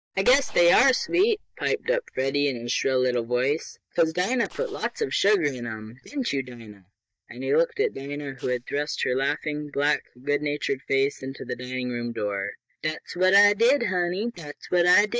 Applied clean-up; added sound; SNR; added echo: neural mask model DeepFilterNet 3.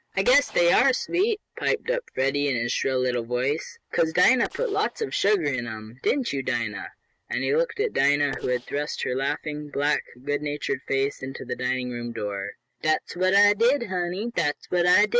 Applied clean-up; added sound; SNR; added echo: neural mask model RNNoise.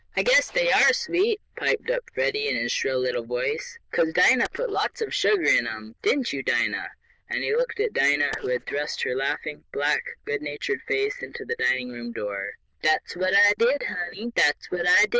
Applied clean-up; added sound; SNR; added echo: neural diffusion model UNIVERSE++.